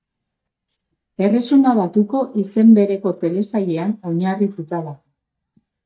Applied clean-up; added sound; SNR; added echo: neural mask model DeepFilterNet 3.